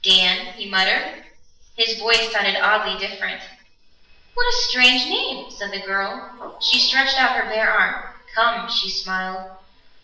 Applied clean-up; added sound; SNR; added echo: neural separator model SepFormer DNS4.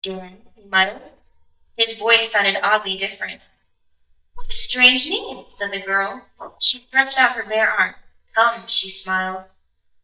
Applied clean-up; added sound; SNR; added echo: neural mask model DeepFilterNet 3.